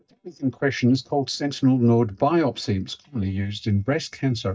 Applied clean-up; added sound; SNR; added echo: neural mask model DeepFilterNet 3.